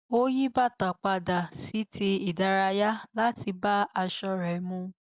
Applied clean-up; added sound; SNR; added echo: none; none; none; none.